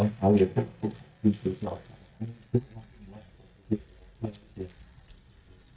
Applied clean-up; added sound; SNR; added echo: neural mask model DeepFilterNet 3.